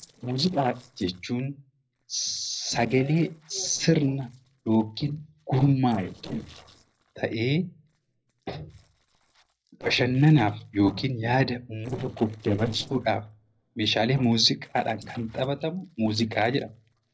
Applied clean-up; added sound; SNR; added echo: neural separator model SepFormer DNS4.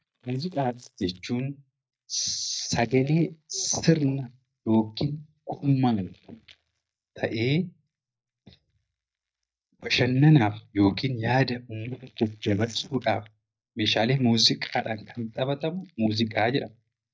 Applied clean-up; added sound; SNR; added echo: neural mask model DeepFilterNet 3.